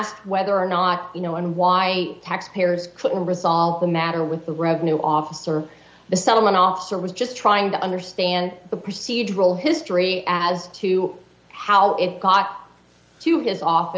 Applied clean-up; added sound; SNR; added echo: none; none; none; none.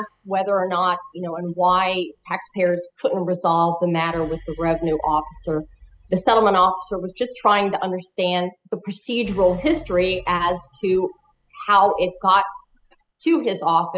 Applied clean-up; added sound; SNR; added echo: classical method spectral subtraction.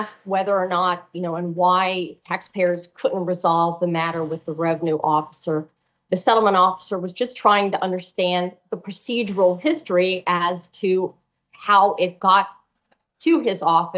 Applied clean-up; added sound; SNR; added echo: neural mask model DeepFilterNet 3.